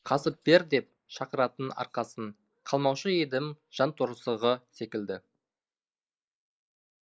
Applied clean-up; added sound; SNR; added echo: neural mask model Resemble Enhance denoiser.